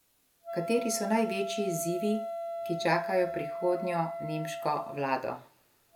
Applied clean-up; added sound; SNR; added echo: none; Wind instrument, woodwind instrument; 6 dB; none.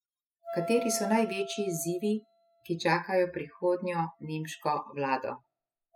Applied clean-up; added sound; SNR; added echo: classical method spectral subtraction.